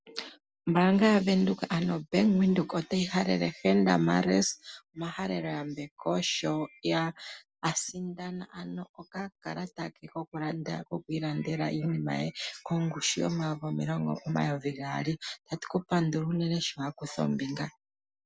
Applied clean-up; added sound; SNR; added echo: none; none; none; none.